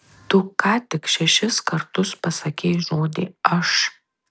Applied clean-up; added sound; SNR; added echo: none; none; none; none.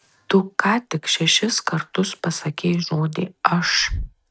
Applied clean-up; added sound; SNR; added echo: neural mask model RNNoise.